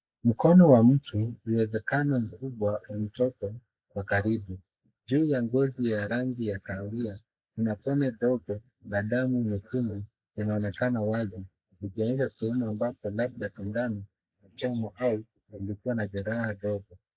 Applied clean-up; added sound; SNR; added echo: neural mask model Resemble Enhance denoiser.